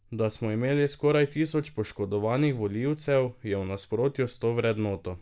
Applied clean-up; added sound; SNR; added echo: none; none; none; none.